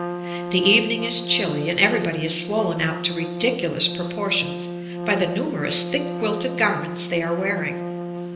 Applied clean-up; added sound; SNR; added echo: none; Trumpet; 6 dB; reverberation time 0.8 s.